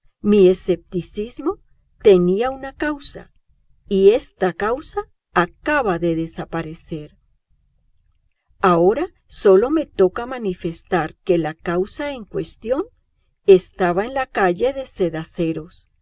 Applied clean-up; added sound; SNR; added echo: none; none; none; none.